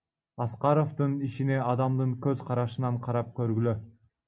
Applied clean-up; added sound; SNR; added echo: none; none; none; none.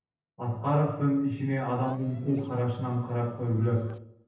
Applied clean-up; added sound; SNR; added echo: neural separator model SepFormer DNS4.